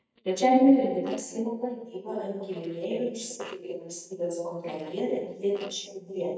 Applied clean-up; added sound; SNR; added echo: neural mask model DeepFilterNet 3.